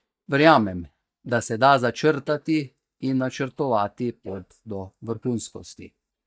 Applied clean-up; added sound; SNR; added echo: neural mask model DeepFilterNet 3.